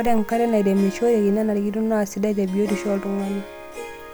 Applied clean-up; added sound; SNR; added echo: none; Harp; 15 dB; none.